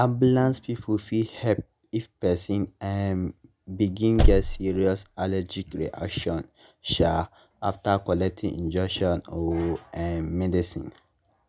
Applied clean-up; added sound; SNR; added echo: none; Slam / Car; -3 dB; none.